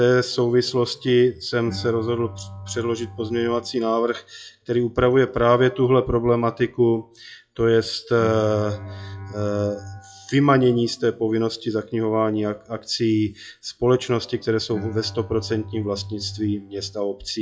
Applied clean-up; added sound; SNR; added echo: classical method WPE with log-MMSE.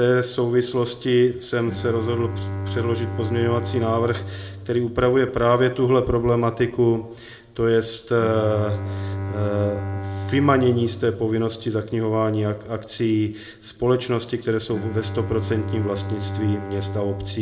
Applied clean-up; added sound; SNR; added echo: none; Bowed string instrument; 9 dB; reverberation time 0.8 s.